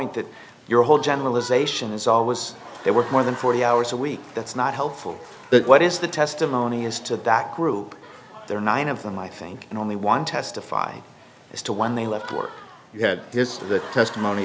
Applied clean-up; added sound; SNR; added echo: none; Applause / Crowd; 18 dB; none.